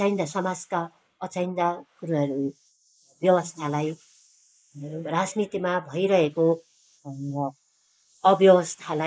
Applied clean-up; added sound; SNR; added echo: neural mask model Resemble Enhance denoiser.